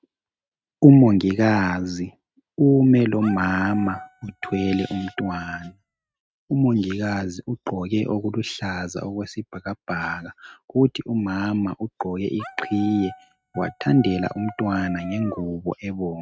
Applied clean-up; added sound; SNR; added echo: neural mask model RNNoise.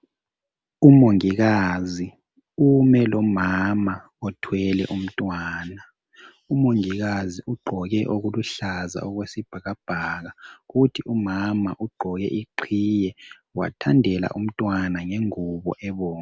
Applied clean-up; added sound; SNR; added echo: none; none; none; none.